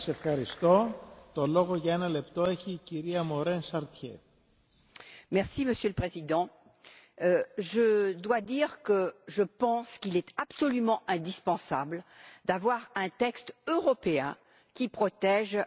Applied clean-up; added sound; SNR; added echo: none; none; none; none.